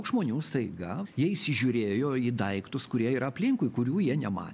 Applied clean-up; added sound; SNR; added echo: none; none; none; none.